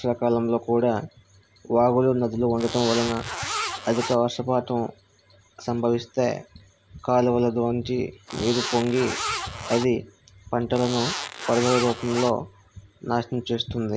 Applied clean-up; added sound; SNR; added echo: none; Zipper (clothing); 6 dB; none.